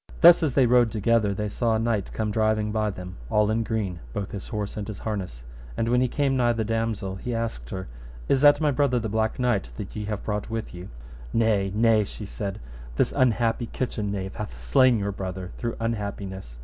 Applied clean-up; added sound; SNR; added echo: none; none; none; none.